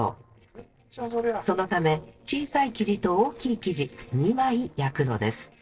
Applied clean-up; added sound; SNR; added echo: neural separator model SepFormer DNS4.